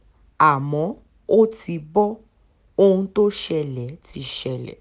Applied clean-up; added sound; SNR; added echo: none; none; none; none.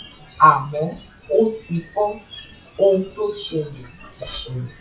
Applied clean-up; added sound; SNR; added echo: classical method WPE with log-MMSE.